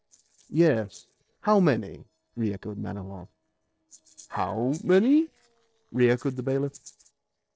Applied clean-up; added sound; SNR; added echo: neural separator model SepFormer DNS4.